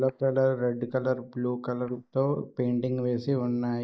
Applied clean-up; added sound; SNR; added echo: neural mask model DeepFilterNet 3.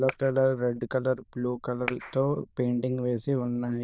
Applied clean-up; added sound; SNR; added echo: neural diffusion model UNIVERSE++.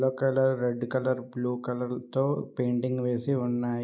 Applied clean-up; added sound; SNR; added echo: none; none; none; none.